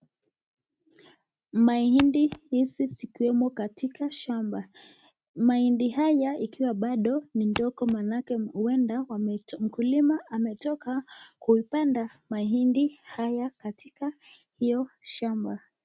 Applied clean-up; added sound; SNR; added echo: neural mask model RNNoise.